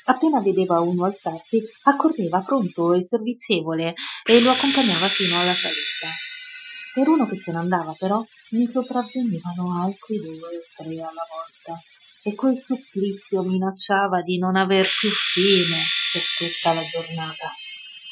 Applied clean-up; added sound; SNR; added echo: classical method Wiener filter.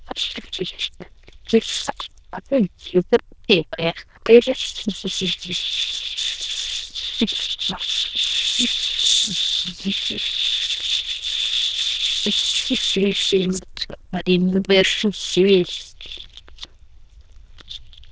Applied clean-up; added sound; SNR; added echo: neural diffusion model UNIVERSE++.